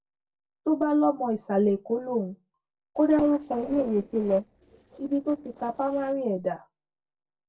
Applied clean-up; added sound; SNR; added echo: neural separator model SepFormer DNS4.